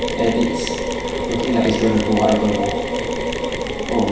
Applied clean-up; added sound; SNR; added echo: none; Mechanisms; 2 dB; reverberation time 0.7 s.